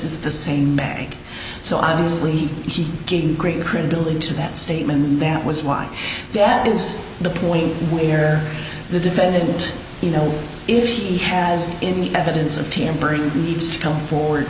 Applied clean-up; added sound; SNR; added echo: none; none; none; none.